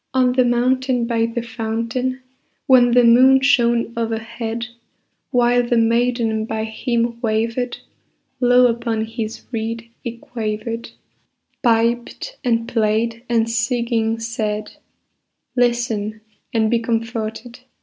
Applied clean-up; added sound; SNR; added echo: none; none; none; none.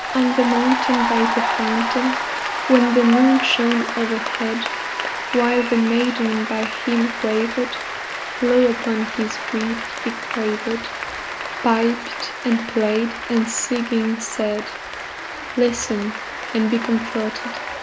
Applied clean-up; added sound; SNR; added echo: none; Applause / Cheering; 5 dB; none.